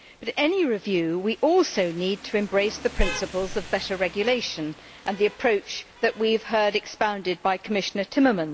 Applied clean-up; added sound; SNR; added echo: none; Rain; 19 dB; none.